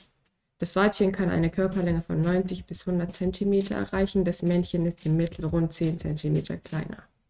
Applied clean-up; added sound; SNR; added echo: neural mask model RNNoise.